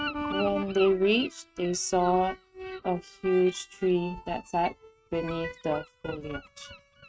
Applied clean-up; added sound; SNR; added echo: neural mask model RNNoise.